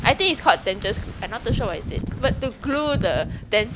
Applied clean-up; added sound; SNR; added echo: none; Wind / Ocean; 6 dB; none.